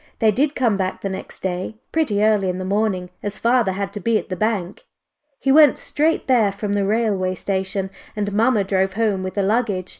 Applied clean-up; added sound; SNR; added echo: neural mask model Resemble Enhance denoiser.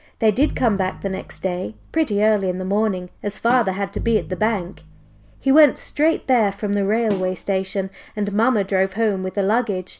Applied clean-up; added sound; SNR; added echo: none; Bowed string instrument + Snare drum; 15 dB; none.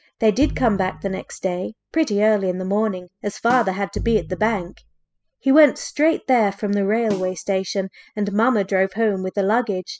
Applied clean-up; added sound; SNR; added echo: classical method spectral subtraction.